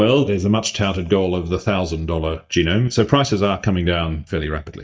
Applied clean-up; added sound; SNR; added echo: neural mask model DeepFilterNet 3.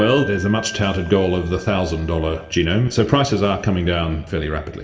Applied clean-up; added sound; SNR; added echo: none; Wind chime; 18 dB; reverberation time 2.7 s.